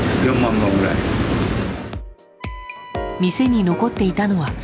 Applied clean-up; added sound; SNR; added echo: none; Wind instrument, woodwind instrument; 19 dB; none.